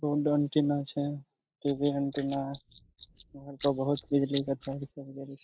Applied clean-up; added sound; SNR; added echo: neural mask model Resemble Enhance denoiser.